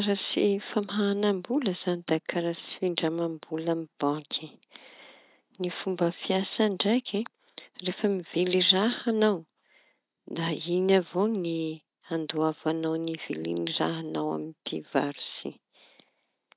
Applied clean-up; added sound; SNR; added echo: none; none; none; none.